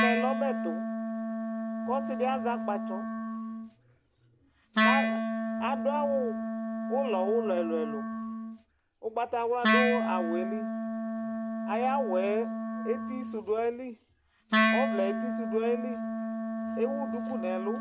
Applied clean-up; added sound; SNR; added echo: none; Wind instrument, woodwind instrument; -2 dB; none.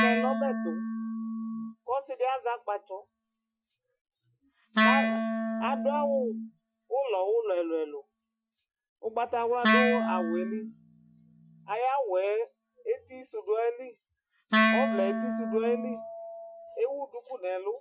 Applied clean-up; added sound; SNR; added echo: classical method Wiener filter.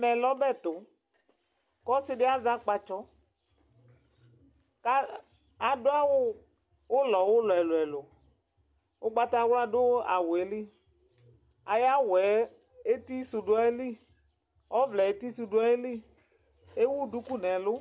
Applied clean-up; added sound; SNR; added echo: none; none; none; none.